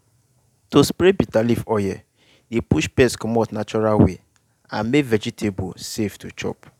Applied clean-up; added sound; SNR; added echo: none; none; none; none.